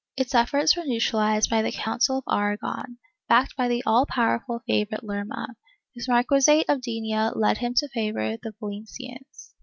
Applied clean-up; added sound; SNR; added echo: none; none; none; none.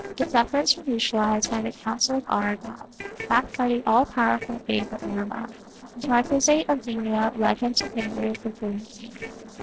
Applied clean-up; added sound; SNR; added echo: neural separator model SepFormer DNS4.